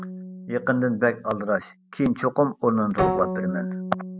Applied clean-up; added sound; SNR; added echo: none; Bowed string instrument; 6 dB; none.